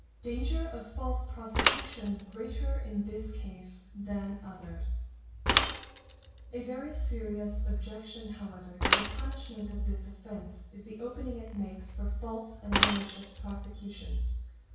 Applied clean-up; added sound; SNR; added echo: none; Mechanisms / Bicycle; 0 dB; reverberation time 0.6 s.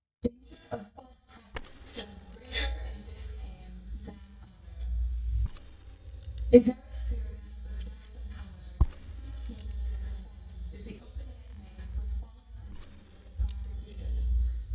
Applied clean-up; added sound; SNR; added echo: neural mask model DeepFilterNet 3.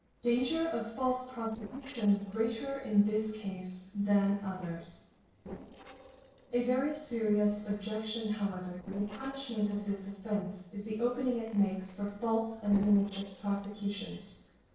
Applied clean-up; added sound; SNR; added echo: neural separator model SepFormer DNS4.